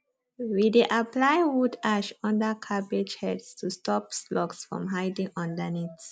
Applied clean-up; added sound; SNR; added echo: none; none; none; none.